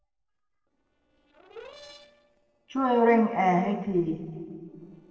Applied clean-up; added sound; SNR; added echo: neural separator model SepFormer DNS4.